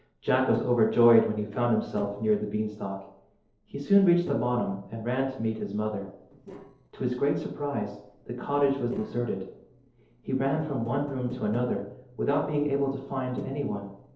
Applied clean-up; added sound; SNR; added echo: neural separator model SepFormer DNS4.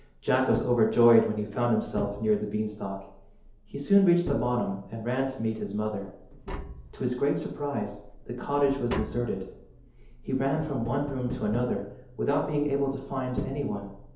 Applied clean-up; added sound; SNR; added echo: none; Tap; 14 dB; reverberation time 2.2 s.